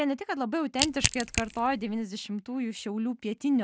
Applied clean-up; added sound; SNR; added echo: none; Crack / Crushing; 2 dB; none.